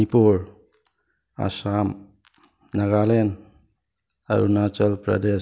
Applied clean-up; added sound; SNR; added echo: none; none; none; none.